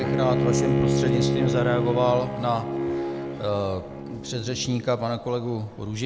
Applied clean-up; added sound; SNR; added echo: none; Bowed string instrument; -1 dB; none.